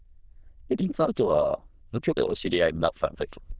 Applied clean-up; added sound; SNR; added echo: neural diffusion model UNIVERSE++.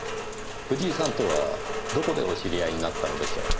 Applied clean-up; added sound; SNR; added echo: none; Rain; 1 dB; none.